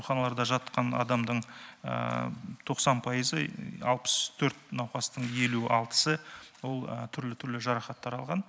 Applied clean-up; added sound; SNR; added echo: none; none; none; none.